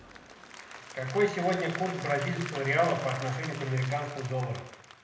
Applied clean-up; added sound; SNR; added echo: none; Applause / Crowd; 12 dB; reverberation time 0.7 s.